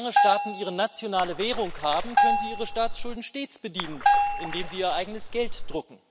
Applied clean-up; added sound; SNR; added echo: none; Bell + Splash, splatter; -3 dB; none.